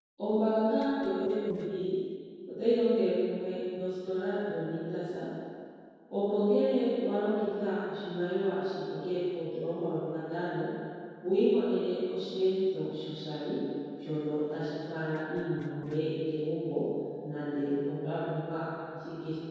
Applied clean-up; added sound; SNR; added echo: neural separator model SepFormer DNS4.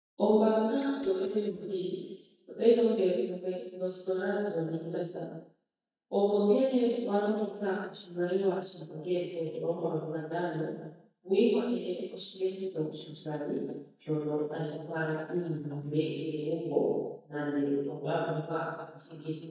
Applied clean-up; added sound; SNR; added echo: neural mask model DeepFilterNet 3.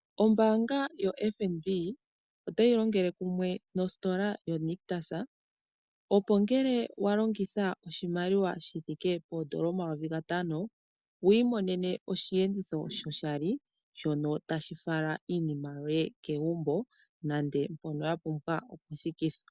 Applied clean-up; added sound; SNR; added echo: none; none; none; none.